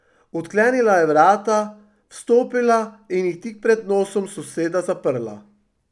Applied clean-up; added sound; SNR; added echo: none; none; none; none.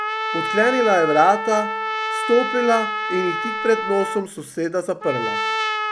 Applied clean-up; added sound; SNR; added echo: none; Trumpet; 3 dB; none.